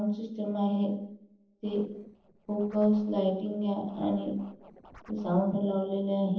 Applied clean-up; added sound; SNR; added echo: neural separator model SepFormer DNS4.